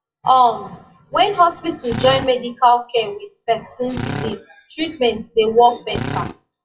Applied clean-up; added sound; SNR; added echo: classical method WPE with log-MMSE.